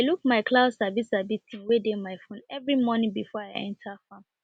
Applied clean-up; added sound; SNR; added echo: none; none; none; none.